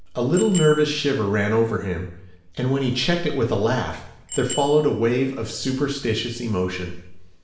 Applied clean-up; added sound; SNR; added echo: none; Bicycle bell; 17 dB; reverberation time 0.7 s.